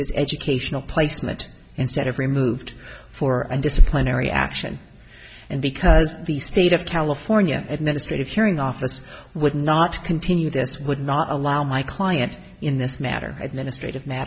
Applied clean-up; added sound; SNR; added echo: none; none; none; none.